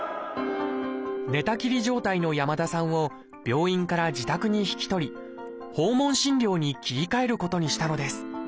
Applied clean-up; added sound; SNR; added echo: none; none; none; none.